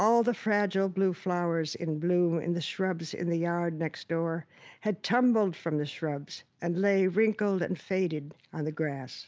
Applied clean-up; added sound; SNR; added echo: none; none; none; none.